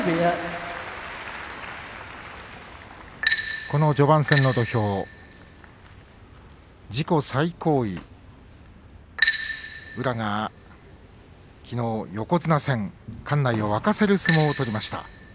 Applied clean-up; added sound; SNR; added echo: none; none; none; none.